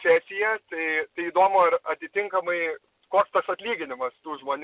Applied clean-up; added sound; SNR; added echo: none; none; none; none.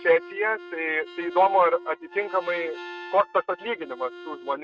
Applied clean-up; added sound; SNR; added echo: neural mask model RNNoise.